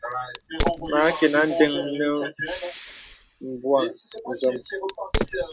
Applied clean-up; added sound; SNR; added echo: none; Crack + Respiratory sounds; 8 dB; none.